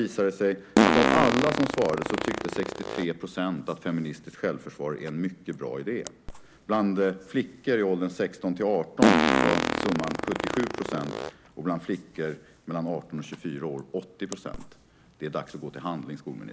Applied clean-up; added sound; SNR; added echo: none; Fart; 1 dB; none.